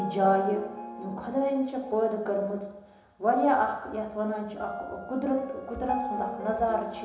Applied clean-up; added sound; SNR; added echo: none; Piano; 11 dB; reverberation time 1.0 s.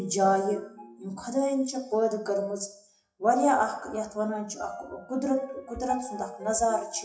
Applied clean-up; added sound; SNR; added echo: classical method WPE with log-MMSE.